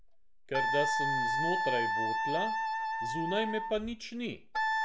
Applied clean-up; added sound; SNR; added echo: none; Wind instrument, woodwind instrument; -4 dB; none.